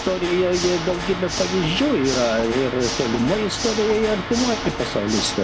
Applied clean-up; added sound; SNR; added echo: none; Water / Mechanisms; 6 dB; none.